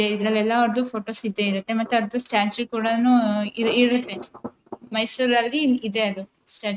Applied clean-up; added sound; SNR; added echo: neural mask model RNNoise.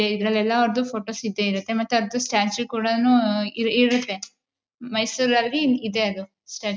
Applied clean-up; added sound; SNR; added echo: none; none; none; none.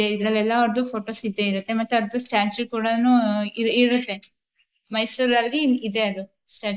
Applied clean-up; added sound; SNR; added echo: neural mask model Resemble Enhance denoiser.